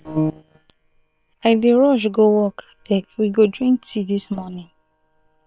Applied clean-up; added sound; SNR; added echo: neural separator model SepFormer WHAM!.